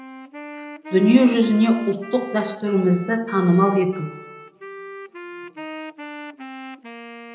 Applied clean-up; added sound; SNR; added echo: none; Wind instrument, woodwind instrument; 15 dB; reverberation time 1.0 s.